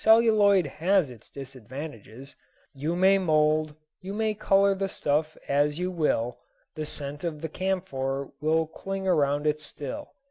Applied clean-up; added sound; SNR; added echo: none; none; none; none.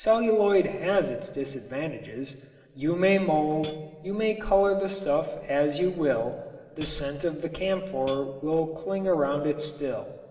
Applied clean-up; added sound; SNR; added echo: none; Hi-hat; 10 dB; reverberation time 2.9 s.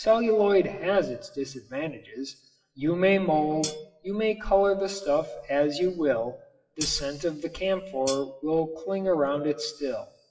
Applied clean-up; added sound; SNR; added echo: classical method WPE with log-MMSE.